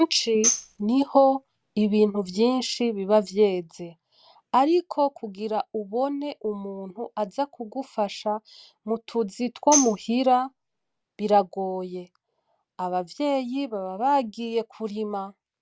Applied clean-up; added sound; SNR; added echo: none; Tambourine; 5 dB; none.